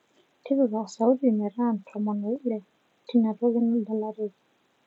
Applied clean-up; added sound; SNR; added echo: none; none; none; none.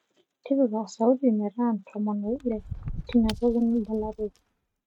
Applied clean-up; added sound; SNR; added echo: neural mask model RNNoise.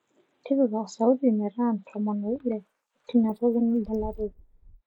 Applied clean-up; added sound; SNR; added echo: neural mask model Resemble Enhance denoiser.